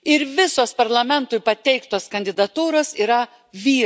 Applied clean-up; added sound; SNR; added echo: none; none; none; none.